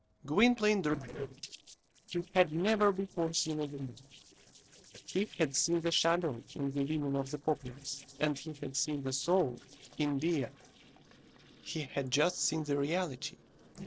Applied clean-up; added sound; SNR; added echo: neural separator model SepFormer DNS4.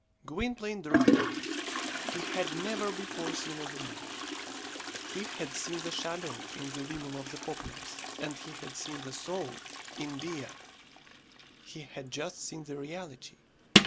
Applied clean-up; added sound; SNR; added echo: none; Toilet flush; -5 dB; none.